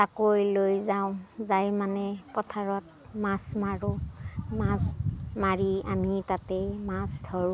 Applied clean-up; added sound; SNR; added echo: none; none; none; none.